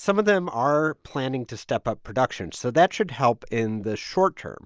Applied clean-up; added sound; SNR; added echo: none; none; none; none.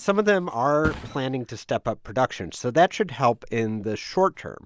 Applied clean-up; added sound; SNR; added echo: none; Thump, thud; 18 dB; none.